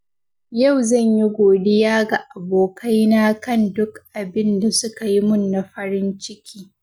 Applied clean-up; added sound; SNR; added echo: none; none; none; none.